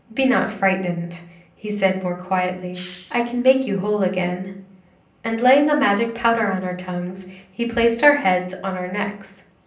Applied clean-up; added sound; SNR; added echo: none; Hiss; 16 dB; reverberation time 0.6 s.